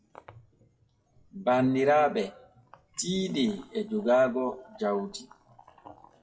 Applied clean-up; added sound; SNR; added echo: classical method WPE with log-MMSE.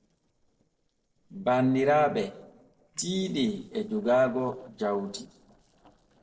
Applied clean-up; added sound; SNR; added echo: neural separator model SepFormer DNS4.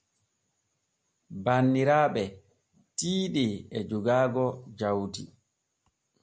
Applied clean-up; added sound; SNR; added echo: none; none; none; none.